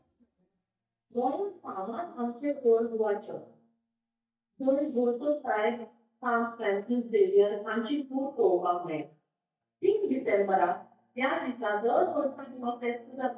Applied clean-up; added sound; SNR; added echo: neural mask model DeepFilterNet 3.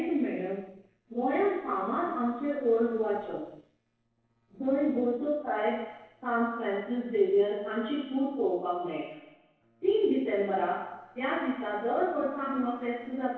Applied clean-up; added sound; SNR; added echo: neural separator model SepFormer DNS4.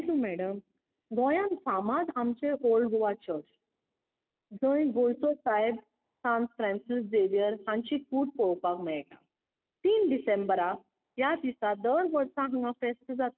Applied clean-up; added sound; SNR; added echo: none; none; none; none.